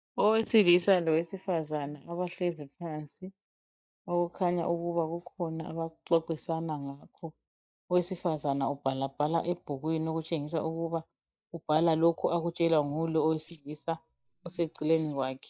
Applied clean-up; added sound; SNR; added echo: neural mask model DeepFilterNet 3.